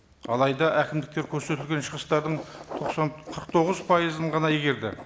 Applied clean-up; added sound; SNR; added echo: none; Writing; 15 dB; none.